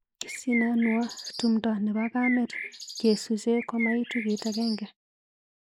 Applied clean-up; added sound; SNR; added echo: neural mask model Resemble Enhance denoiser.